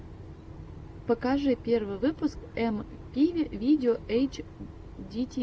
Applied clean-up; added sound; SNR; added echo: none; none; none; none.